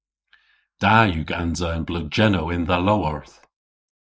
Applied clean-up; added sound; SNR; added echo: neural mask model Resemble Enhance denoiser.